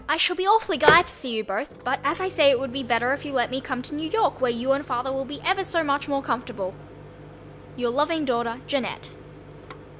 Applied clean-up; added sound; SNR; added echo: none; Microwave oven; 11 dB; none.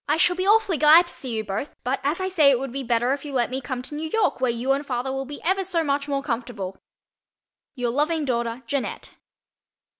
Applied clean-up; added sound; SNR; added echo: none; none; none; none.